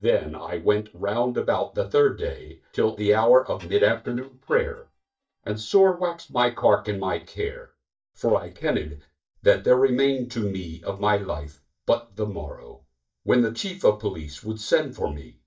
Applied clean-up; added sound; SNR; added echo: neural mask model DeepFilterNet 3.